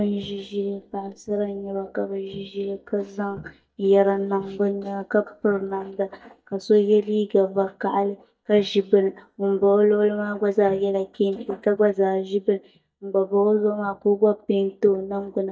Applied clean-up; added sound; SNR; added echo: neural mask model DeepFilterNet 3.